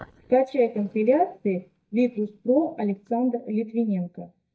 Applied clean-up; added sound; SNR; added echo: neural mask model DeepFilterNet 3.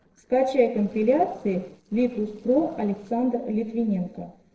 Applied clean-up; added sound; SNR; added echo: neural separator model SepFormer DNS4.